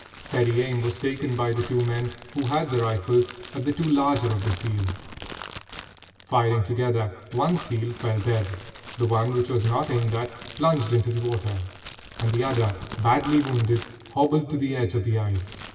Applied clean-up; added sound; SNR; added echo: none; Crackle; 14 dB; reverberation time 1.4 s.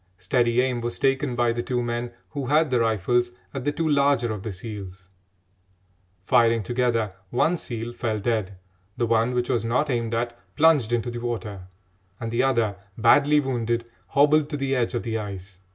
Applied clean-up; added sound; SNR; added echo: none; none; none; none.